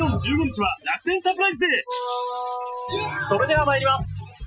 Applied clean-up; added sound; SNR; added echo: classical method Wiener filter.